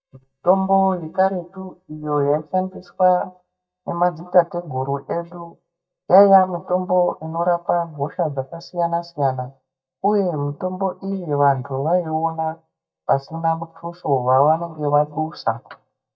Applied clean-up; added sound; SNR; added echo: neural mask model DeepFilterNet 3.